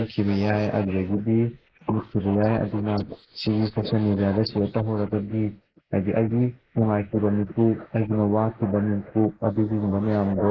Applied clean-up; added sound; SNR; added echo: neural mask model Resemble Enhance denoiser.